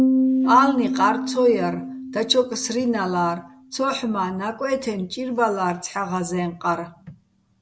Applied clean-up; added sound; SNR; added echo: none; Piano; 4 dB; none.